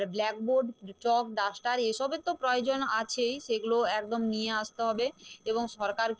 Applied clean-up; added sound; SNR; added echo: neural separator model SepFormer DNS4.